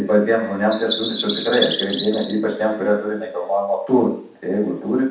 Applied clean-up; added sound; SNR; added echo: none; Bird vocalization, bird call, bird song; 10 dB; reverberation time 0.7 s.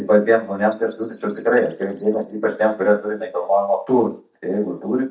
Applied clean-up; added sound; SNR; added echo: neural mask model DeepFilterNet 3.